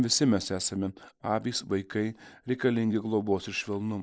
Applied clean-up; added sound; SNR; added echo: neural mask model Resemble Enhance denoiser.